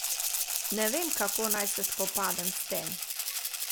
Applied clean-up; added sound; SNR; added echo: none; Rattle (instrument); -4 dB; none.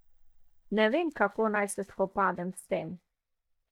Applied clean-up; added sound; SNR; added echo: neural mask model DeepFilterNet 3.